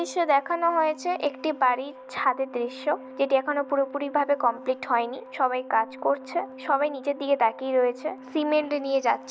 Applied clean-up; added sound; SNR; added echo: none; Organ; 17 dB; none.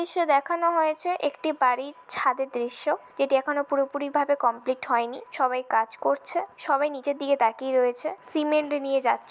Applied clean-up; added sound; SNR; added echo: none; none; none; none.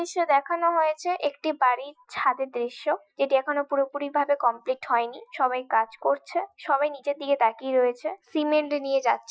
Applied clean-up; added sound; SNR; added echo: classical method Wiener filter.